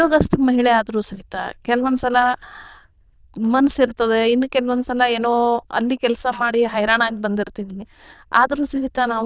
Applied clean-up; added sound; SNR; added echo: neural diffusion model UNIVERSE++.